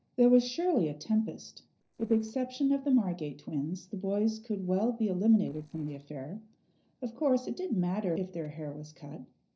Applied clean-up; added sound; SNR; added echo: neural separator model SepFormer DNS4.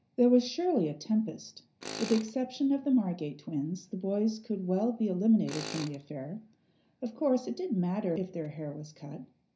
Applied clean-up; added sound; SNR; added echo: none; Tools; 17 dB; reverberation time 0.4 s.